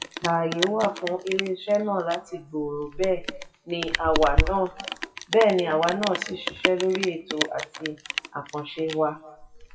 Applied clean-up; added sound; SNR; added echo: classical method WPE with log-MMSE.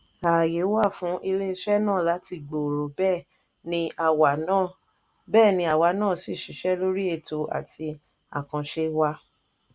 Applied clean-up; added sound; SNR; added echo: none; none; none; none.